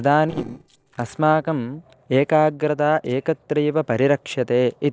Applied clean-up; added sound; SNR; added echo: neural separator model SepFormer DNS4.